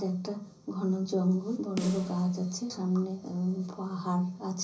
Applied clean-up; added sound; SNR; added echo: none; Snare drum; 13 dB; reverberation time 0.5 s.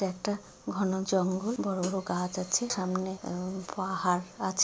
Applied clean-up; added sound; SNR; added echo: none; none; none; none.